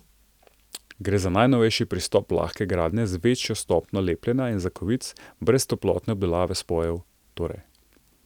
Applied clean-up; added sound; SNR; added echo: none; none; none; none.